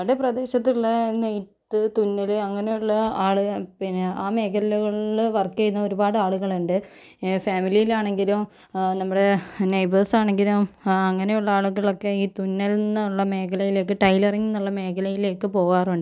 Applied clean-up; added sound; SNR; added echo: none; none; none; none.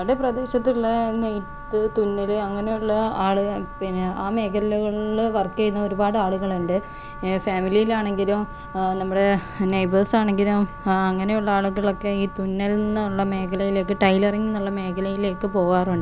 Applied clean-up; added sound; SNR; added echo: none; Train + Wind instrument, woodwind instrument; 13 dB; none.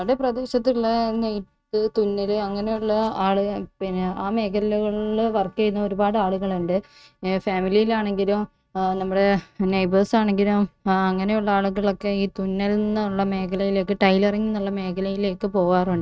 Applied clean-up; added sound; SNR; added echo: neural mask model RNNoise.